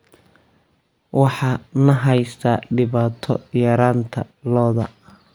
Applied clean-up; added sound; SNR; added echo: none; none; none; none.